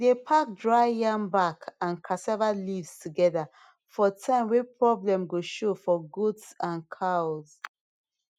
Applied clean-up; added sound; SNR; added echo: none; none; none; none.